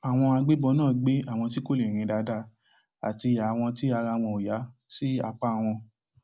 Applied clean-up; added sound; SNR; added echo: none; none; none; none.